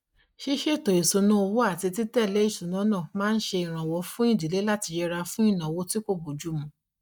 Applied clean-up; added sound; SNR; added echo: neural mask model DeepFilterNet 3.